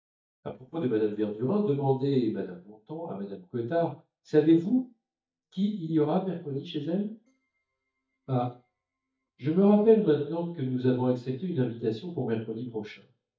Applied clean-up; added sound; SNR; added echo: neural mask model DeepFilterNet 3.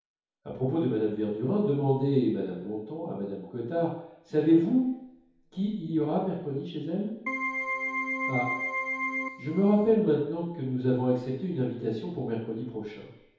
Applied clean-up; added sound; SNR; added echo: none; Keyboard (musical); 3 dB; reverberation time 2.2 s.